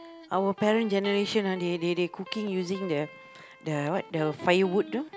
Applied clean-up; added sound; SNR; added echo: none; Electric guitar; 17 dB; none.